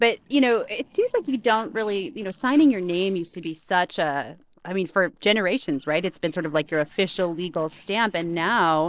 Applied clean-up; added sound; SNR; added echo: neural separator model SepFormer DNS4.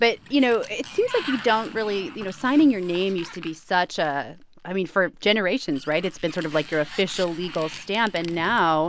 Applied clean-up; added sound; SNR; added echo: none; Sliding door; 17 dB; none.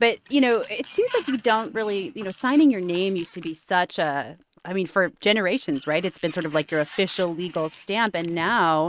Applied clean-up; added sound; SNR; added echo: neural mask model RNNoise.